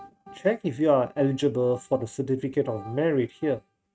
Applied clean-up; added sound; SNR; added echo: neural mask model RNNoise.